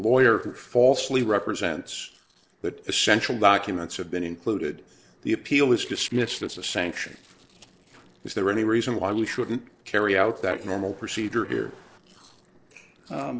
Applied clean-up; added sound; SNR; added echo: neural separator model SepFormer DNS4.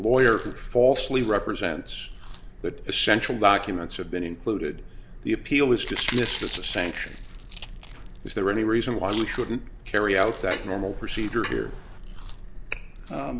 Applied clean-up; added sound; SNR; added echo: none; Clock + Chewing, mastication; 13 dB; none.